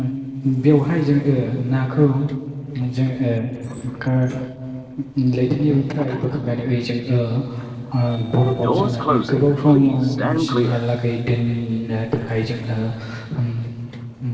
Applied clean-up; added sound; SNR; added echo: neural separator model SepFormer DNS4.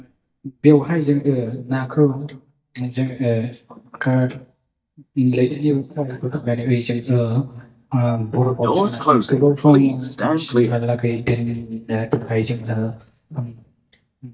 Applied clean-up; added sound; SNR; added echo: neural mask model DeepFilterNet 3.